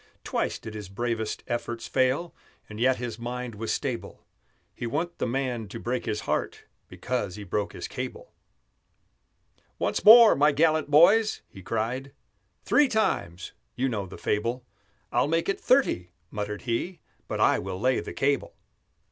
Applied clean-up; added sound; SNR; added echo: none; none; none; none.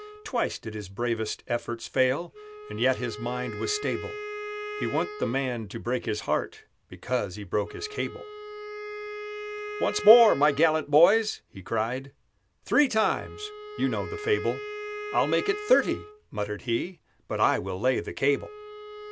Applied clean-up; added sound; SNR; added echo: none; Wind instrument, woodwind instrument; 12 dB; none.